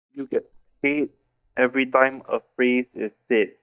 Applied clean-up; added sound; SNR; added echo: neural mask model DeepFilterNet 3.